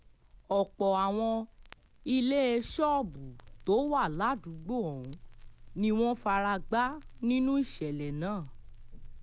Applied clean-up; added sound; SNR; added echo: none; Crackle; 16 dB; none.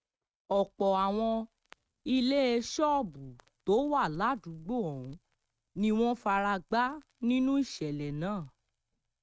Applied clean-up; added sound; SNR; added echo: neural mask model RNNoise.